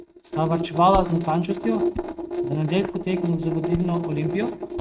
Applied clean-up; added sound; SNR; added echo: neural mask model RNNoise.